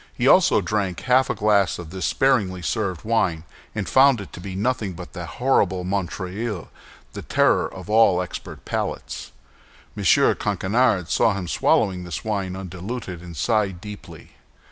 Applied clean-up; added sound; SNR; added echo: none; none; none; none.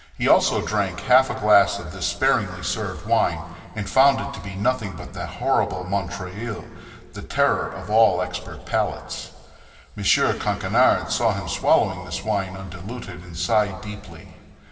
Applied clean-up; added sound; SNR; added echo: none; none; none; reverberation time 2.1 s.